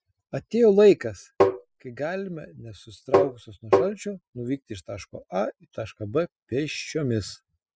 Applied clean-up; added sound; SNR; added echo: classical method spectral subtraction.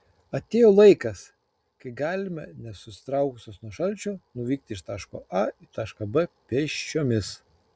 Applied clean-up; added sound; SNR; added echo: none; none; none; none.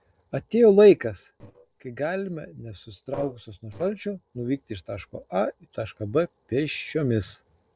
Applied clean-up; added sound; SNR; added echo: neural separator model SepFormer DNS4.